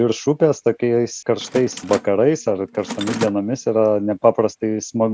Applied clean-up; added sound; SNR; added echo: none; Mechanisms; 14 dB; none.